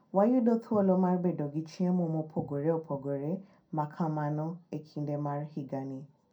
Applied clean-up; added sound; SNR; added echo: none; none; none; reverberation time 0.2 s.